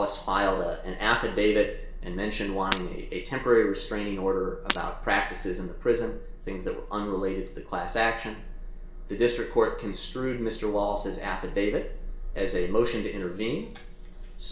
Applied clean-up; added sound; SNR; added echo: none; Shatter; 9 dB; reverberation time 0.4 s.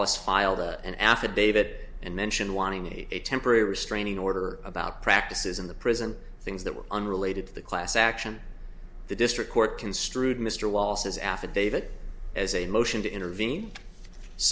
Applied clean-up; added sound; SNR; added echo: none; none; none; none.